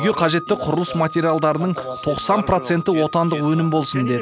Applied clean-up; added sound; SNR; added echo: none; Organ; 14 dB; none.